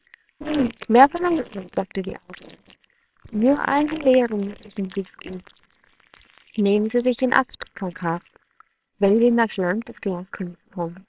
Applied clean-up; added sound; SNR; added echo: neural separator model SepFormer WHAMR!.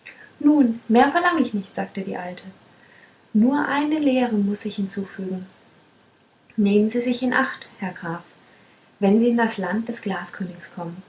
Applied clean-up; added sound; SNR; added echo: none; none; none; none.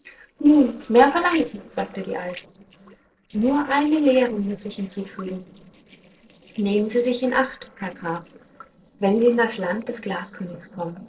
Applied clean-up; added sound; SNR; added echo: neural separator model SepFormer DNS4.